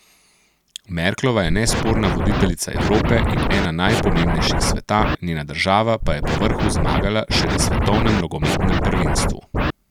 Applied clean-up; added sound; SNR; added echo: none; Scratching (performance technique); -2 dB; none.